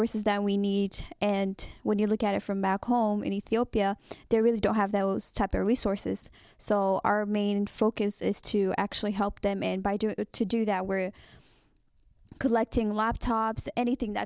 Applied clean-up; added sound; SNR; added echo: none; none; none; none.